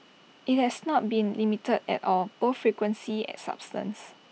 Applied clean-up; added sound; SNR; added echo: none; none; none; none.